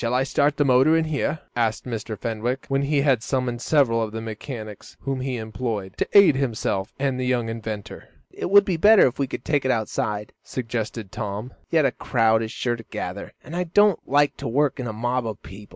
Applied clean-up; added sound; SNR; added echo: none; none; none; none.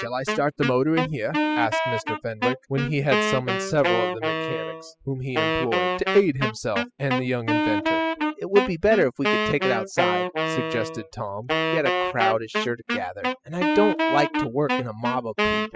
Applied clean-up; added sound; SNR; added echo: classical method spectral subtraction.